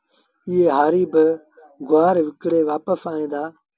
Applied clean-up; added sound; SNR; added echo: none; none; none; none.